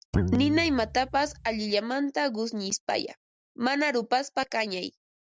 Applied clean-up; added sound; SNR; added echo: none; Guitar; 4 dB; none.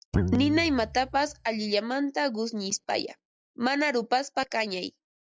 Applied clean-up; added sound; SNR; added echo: classical method log-MMSE.